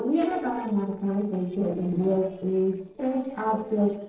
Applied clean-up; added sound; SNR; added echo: neural separator model SepFormer DNS4.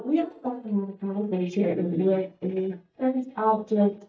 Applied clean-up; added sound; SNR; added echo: neural mask model DeepFilterNet 3.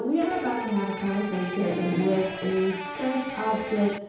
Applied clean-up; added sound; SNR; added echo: none; Electric guitar; 9 dB; reverberation time 2.2 s.